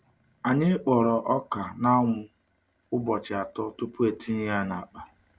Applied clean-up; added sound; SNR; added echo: none; none; none; none.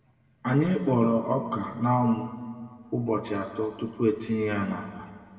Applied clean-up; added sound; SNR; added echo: none; none; none; reverberation time 1.9 s.